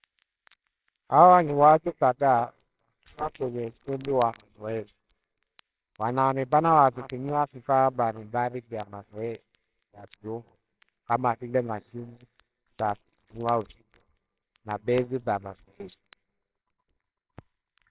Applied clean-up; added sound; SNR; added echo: neural separator model SepFormer WHAMR!.